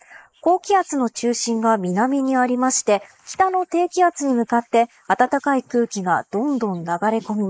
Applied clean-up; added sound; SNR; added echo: neural mask model Resemble Enhance denoiser.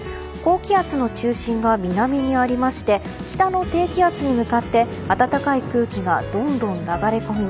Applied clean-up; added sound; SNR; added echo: none; Thunder; 19 dB; none.